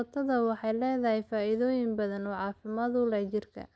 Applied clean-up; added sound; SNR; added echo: none; none; none; none.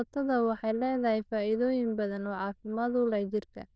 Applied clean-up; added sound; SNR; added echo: neural diffusion model UNIVERSE++.